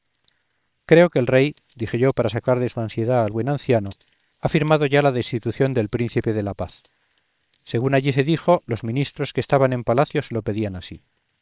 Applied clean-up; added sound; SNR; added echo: neural separator model SepFormer WHAM!.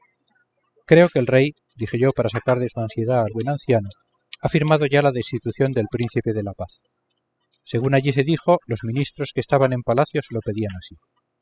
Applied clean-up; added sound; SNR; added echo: classical method spectral subtraction.